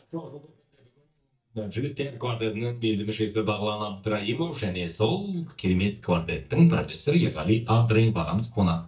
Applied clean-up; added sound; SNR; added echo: neural mask model DeepFilterNet 3.